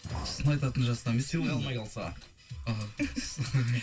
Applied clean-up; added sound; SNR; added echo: none; Fire; 17 dB; reverberation time 0.2 s.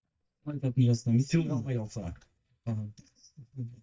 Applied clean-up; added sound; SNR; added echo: neural mask model DeepFilterNet 3.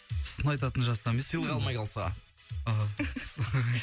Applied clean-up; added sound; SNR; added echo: none; none; none; none.